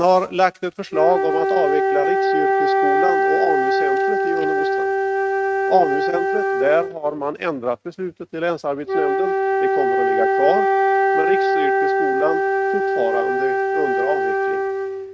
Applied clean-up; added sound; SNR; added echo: neural mask model RNNoise.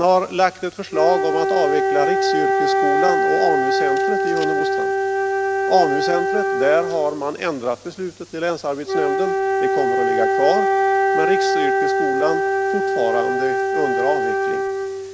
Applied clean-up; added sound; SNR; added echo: none; Wind instrument, woodwind instrument; -3 dB; none.